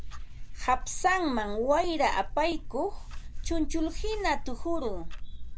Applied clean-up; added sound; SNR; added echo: none; Clock; 3 dB; none.